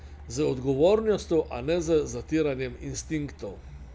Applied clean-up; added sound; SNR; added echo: none; Truck; 16 dB; none.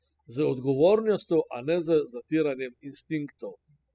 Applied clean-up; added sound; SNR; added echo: classical method spectral subtraction.